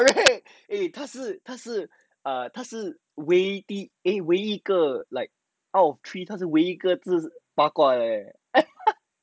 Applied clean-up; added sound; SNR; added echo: none; none; none; none.